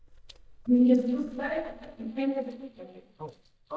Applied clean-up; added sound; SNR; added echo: neural mask model DeepFilterNet 3.